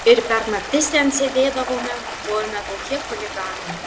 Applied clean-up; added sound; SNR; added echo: none; Stream; 9 dB; none.